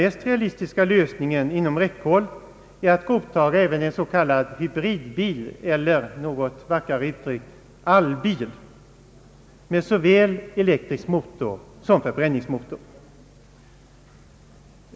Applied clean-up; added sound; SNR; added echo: none; none; none; none.